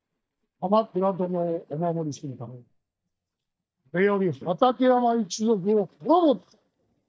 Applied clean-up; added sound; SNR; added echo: neural mask model DeepFilterNet 3.